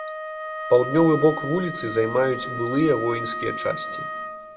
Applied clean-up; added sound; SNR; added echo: none; Wind instrument, woodwind instrument; 8 dB; reverberation time 0.9 s.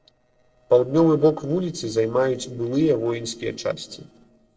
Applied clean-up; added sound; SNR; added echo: neural separator model SepFormer DNS4.